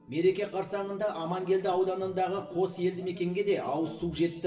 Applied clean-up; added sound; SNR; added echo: none; none; none; reverberation time 1.0 s.